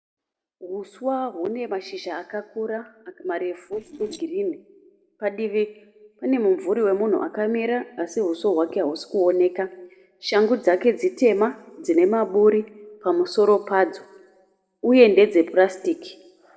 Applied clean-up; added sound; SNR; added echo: neural separator model SepFormer DNS4.